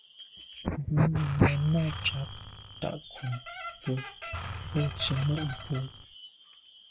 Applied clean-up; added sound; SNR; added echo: none; Engine + Squeak; 8 dB; none.